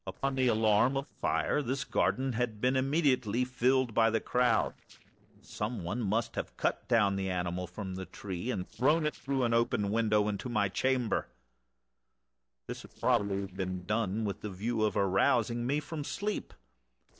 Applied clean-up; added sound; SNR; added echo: neural separator model SepFormer DNS4.